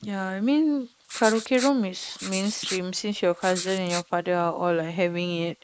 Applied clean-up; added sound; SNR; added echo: neural mask model Resemble Enhance denoiser.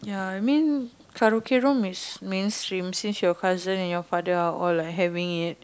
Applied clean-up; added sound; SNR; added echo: none; none; none; none.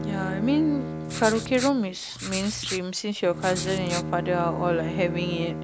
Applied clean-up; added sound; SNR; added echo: none; Bowed string instrument + Writing; 6 dB; none.